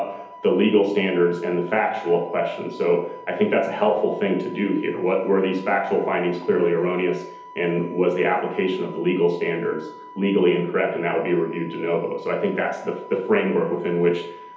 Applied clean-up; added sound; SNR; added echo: none; Wind instrument, woodwind instrument; 20 dB; reverberation time 2.2 s.